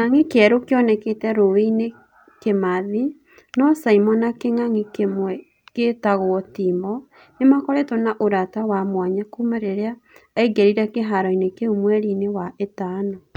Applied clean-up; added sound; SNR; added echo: none; none; none; none.